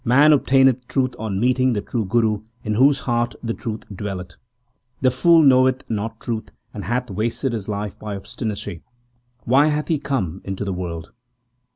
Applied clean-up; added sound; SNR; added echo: none; none; none; none.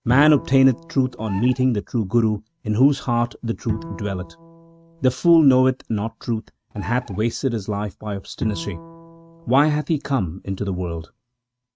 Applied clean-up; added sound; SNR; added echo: neural mask model RNNoise.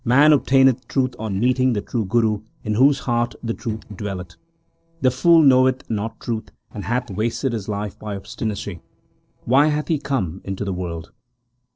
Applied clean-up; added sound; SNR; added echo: neural separator model SepFormer DNS4.